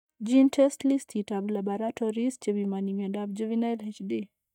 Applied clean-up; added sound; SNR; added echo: neural mask model DeepFilterNet 3.